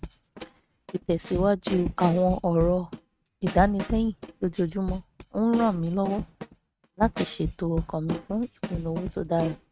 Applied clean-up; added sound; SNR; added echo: neural mask model RNNoise.